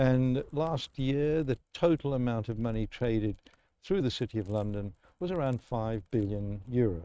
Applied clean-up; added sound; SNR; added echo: neural mask model RNNoise.